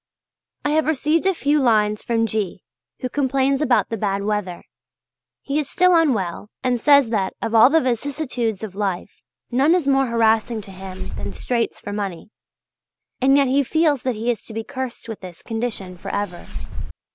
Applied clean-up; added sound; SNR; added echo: none; Fireworks; 4 dB; none.